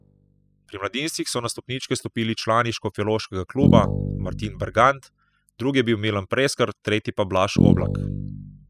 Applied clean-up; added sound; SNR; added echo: classical method spectral subtraction.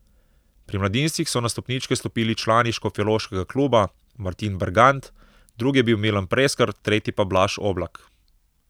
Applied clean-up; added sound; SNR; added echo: none; none; none; none.